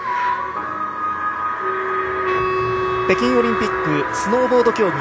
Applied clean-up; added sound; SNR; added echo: none; Wind instrument, woodwind instrument; 3 dB; none.